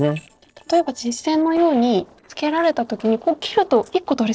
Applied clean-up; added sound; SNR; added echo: neural separator model SepFormer DNS4.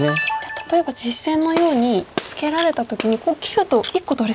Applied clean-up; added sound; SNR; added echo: none; Gunshot, gunfire + Camera; 9 dB; none.